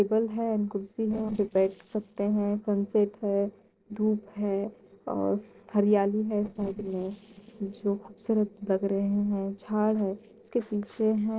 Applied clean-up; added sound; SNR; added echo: neural separator model SepFormer DNS4.